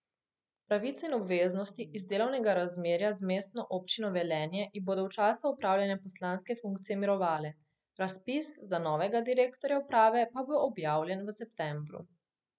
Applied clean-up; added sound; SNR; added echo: none; none; none; none.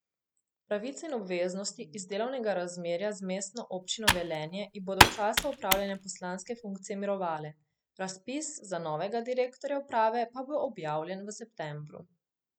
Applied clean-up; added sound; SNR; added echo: none; Computer keyboard; -5 dB; none.